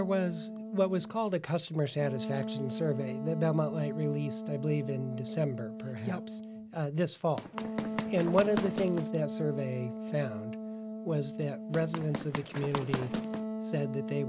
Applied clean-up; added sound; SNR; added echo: none; Wind instrument, woodwind instrument + Run; 5 dB; none.